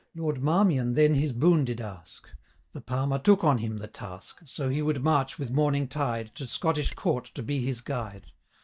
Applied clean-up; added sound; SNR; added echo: neural mask model DeepFilterNet 3.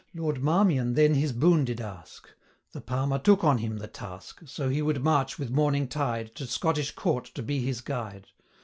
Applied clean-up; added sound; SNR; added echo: none; none; none; none.